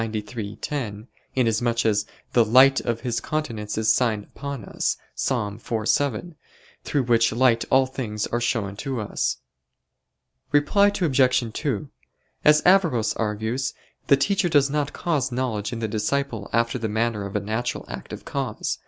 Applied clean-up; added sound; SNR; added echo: none; none; none; none.